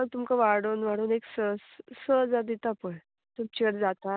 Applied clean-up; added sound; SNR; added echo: none; none; none; none.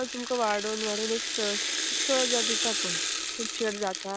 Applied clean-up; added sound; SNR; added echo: none; Rattle (instrument); -1 dB; none.